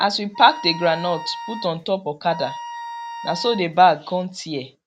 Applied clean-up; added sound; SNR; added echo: none; Wind instrument, woodwind instrument; 12 dB; none.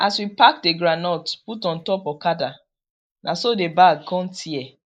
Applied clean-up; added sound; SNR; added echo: neural mask model Resemble Enhance denoiser.